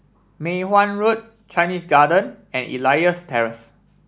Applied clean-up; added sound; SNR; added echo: none; none; none; none.